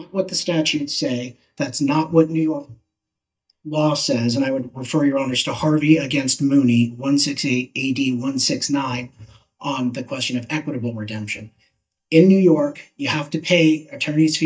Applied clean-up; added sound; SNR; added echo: neural mask model DeepFilterNet 3.